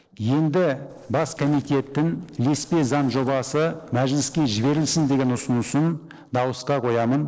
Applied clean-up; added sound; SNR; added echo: neural separator model SepFormer DNS4.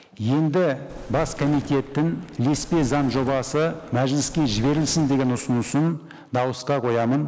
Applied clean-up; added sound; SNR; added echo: none; Thunder; 15 dB; none.